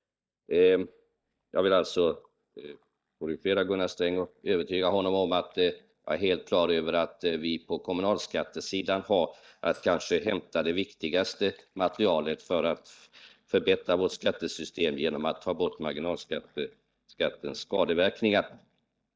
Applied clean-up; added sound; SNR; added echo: neural mask model DeepFilterNet 3.